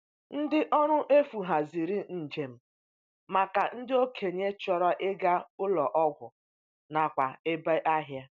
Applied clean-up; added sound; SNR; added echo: none; none; none; none.